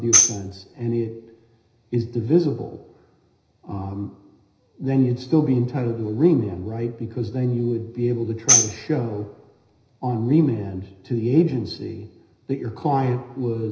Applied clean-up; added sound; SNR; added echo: none; Tambourine; -1 dB; reverberation time 0.9 s.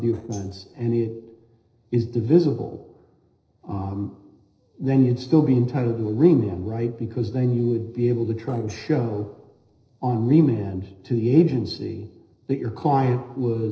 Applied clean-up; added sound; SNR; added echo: neural separator model SepFormer DNS4.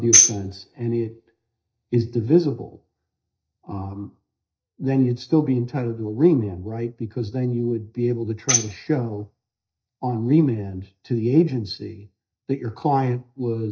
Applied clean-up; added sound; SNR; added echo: neural mask model DeepFilterNet 3.